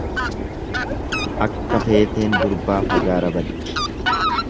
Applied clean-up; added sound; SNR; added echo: none; Fowl; -1 dB; none.